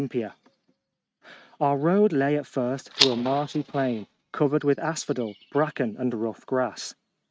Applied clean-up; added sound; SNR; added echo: neural mask model RNNoise.